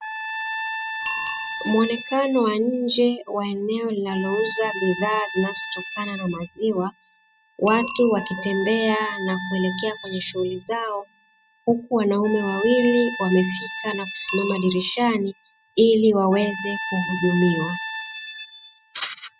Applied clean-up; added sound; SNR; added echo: classical method spectral subtraction.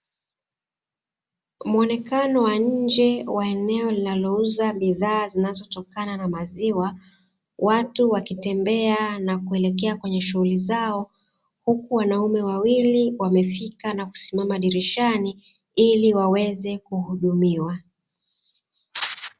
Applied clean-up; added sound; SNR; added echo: none; none; none; none.